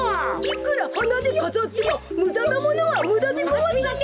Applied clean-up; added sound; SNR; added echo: none; Ringtone; 14 dB; none.